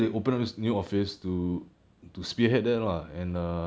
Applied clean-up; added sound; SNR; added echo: none; none; none; none.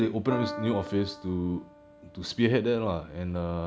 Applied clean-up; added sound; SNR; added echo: none; Piano; 12 dB; none.